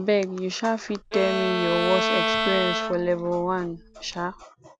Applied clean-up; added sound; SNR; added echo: none; Bowed string instrument; 2 dB; none.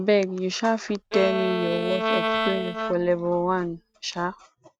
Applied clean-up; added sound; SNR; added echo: neural mask model RNNoise.